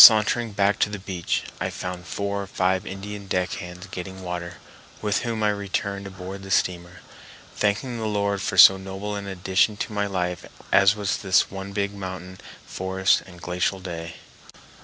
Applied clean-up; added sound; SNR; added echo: none; none; none; none.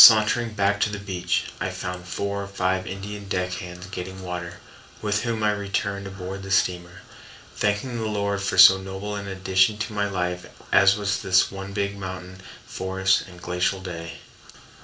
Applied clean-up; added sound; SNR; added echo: none; none; none; reverberation time 0.3 s.